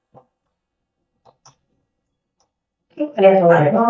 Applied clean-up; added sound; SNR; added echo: neural mask model DeepFilterNet 3.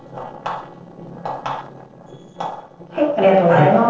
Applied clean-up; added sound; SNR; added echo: neural separator model SepFormer DNS4.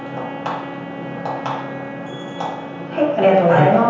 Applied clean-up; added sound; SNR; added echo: none; Wind instrument, woodwind instrument; 15 dB; reverberation time 0.9 s.